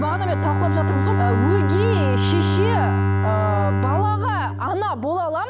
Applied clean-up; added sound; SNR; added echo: none; Bowed string instrument; -4 dB; none.